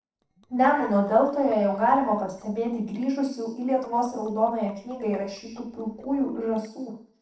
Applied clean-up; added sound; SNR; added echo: neural separator model SepFormer DNS4.